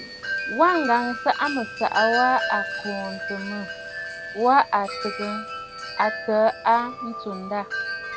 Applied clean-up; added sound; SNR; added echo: none; Wind chime; 6 dB; none.